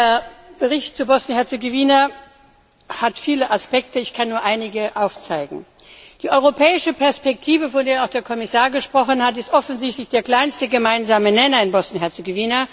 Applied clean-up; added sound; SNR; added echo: none; none; none; none.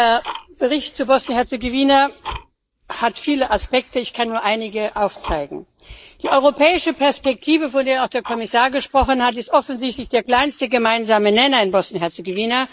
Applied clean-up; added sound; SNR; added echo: neural mask model Resemble Enhance denoiser.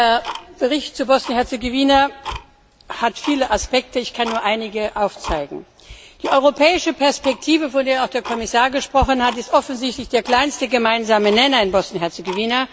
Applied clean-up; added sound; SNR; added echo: none; Tick-tock; 16 dB; none.